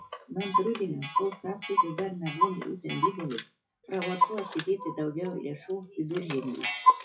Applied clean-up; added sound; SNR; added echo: classical method WPE with log-MMSE.